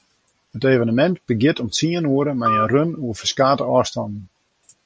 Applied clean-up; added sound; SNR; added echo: none; Telephone; 6 dB; none.